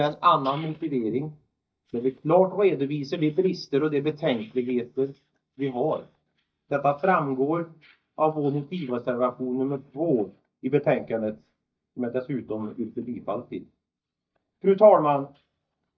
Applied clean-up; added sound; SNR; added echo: neural mask model DeepFilterNet 3.